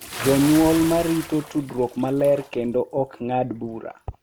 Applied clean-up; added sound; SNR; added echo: none; Bathtub (filling or washing) / Splash, splatter; 13 dB; none.